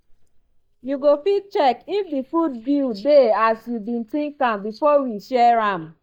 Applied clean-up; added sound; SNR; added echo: neural mask model DeepFilterNet 3.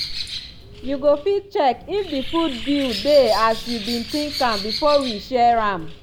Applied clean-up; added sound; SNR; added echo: none; Bird; 9 dB; none.